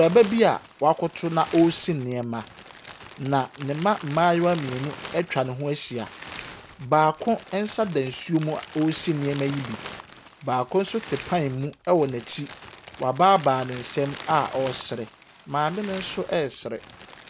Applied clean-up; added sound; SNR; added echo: none; Crumpling, crinkling; 17 dB; none.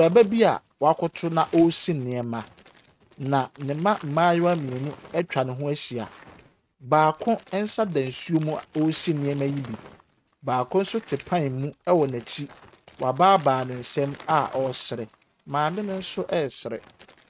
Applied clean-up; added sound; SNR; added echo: neural mask model RNNoise.